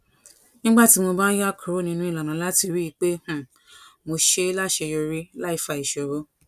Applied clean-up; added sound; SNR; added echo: none; none; none; none.